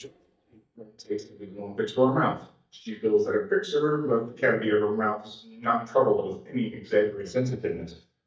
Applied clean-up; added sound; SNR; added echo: neural mask model DeepFilterNet 3.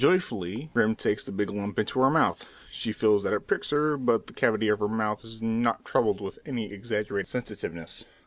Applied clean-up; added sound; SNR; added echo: none; none; none; none.